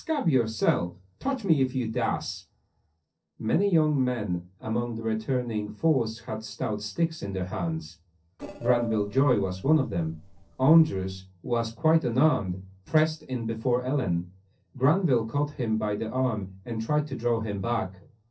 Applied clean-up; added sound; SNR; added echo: neural separator model SepFormer DNS4.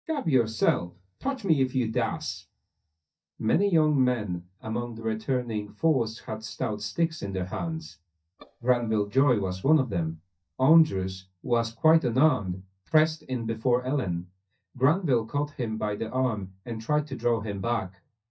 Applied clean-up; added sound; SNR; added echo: neural mask model DeepFilterNet 3.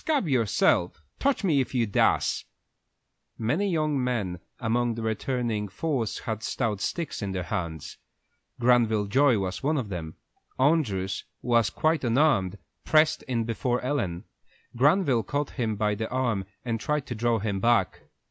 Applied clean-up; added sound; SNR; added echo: none; none; none; none.